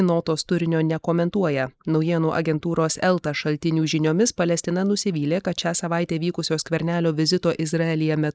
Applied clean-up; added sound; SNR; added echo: neural mask model Resemble Enhance denoiser.